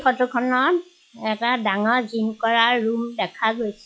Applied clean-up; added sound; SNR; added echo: classical method log-MMSE.